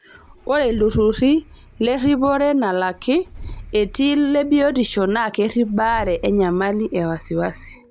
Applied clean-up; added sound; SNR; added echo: none; Engine starting / Car; 18 dB; none.